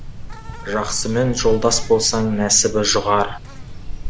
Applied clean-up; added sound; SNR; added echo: none; Insect; 8 dB; none.